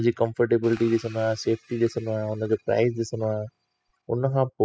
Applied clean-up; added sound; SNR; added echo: classical method spectral subtraction.